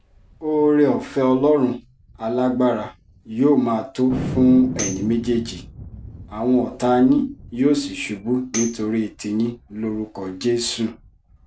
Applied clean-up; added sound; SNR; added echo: none; Thunder + Tambourine; 15 dB; none.